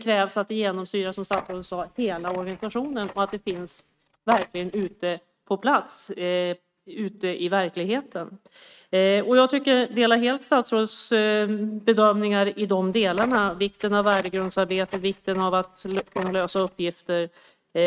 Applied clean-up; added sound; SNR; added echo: neural mask model RNNoise.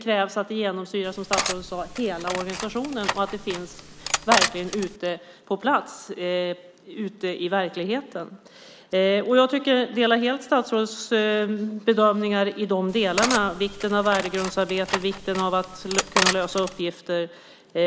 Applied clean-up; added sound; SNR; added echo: none; Cutlery, silverware; 5 dB; none.